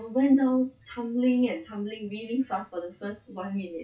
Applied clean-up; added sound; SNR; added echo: classical method WPE with log-MMSE.